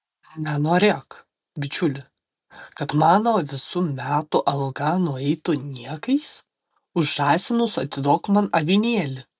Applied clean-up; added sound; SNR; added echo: none; none; none; none.